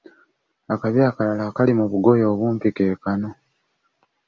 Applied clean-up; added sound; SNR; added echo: none; none; none; none.